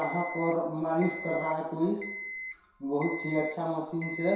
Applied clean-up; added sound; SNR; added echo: none; Alarm; 11 dB; reverberation time 0.7 s.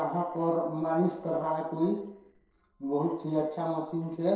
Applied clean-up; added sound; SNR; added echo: neural separator model SepFormer DNS4.